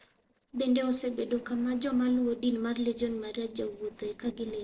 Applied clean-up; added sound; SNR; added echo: neural separator model SepFormer DNS4.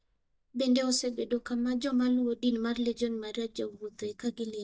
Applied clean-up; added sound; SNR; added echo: neural mask model DeepFilterNet 3.